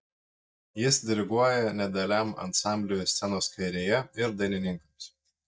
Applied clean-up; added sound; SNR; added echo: neural mask model DeepFilterNet 3.